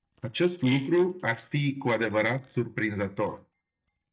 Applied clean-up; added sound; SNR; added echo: neural mask model DeepFilterNet 3.